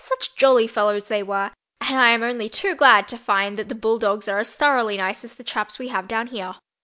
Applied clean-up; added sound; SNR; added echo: none; none; none; none.